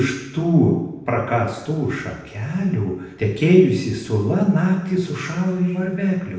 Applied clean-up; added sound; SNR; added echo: none; none; none; reverberation time 0.9 s.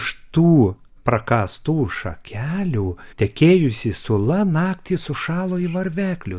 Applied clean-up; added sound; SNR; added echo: none; none; none; none.